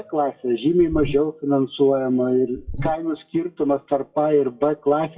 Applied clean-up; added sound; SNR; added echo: classical method WPE with log-MMSE.